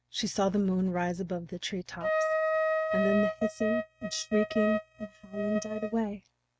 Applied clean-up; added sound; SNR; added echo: neural mask model RNNoise.